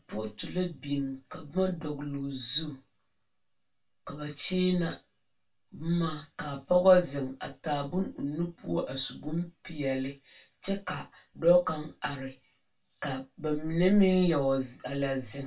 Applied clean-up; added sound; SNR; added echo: none; none; none; reverberation time 0.2 s.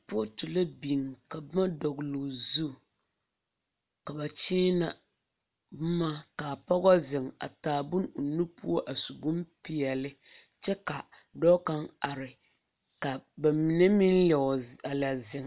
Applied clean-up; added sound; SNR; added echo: none; none; none; none.